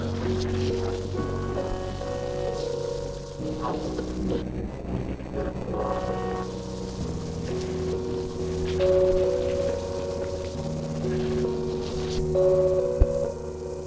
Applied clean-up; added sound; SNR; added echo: neural separator model SepFormer DNS4.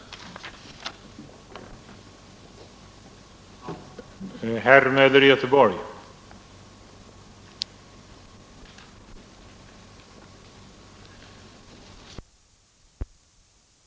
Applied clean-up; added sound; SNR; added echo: none; none; none; none.